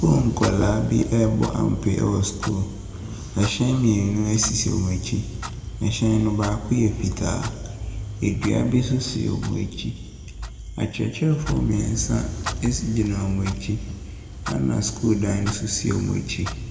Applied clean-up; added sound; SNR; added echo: none; Clock; 9 dB; reverberation time 1.5 s.